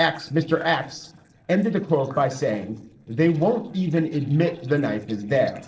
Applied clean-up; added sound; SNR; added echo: neural separator model SepFormer DNS4.